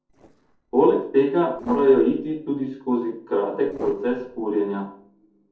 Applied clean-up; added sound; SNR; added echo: neural separator model SepFormer DNS4.